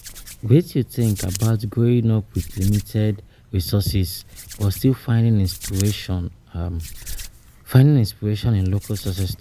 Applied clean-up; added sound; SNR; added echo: none; Hands; 17 dB; none.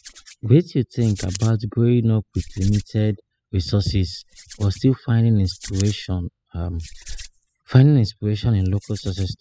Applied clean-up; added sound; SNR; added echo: classical method spectral subtraction.